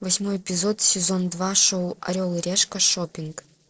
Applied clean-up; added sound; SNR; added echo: neural separator model SepFormer DNS4.